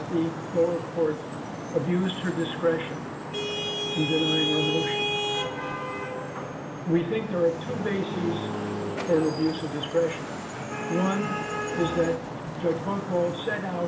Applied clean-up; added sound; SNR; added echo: none; Traffic noise, roadway noise / Vehicle horn, car horn, honking; 3 dB; reverberation time 1.7 s.